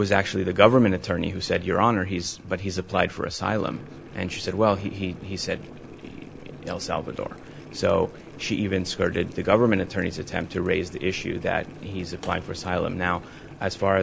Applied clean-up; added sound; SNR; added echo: none; Boiling; 17 dB; none.